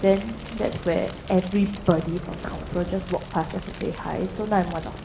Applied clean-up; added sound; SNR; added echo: none; Fire; 11 dB; reverberation time 0.8 s.